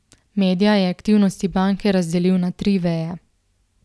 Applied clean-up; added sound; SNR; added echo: none; none; none; none.